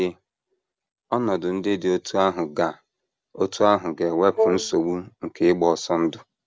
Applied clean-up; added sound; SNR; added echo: none; Wind instrument, woodwind instrument; 0 dB; none.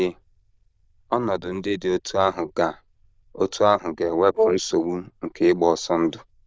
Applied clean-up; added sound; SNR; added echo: neural diffusion model UNIVERSE++.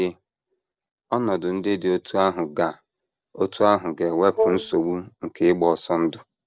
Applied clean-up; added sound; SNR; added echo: neural separator model SepFormer DNS4.